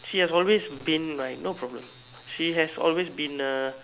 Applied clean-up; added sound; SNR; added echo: none; none; none; none.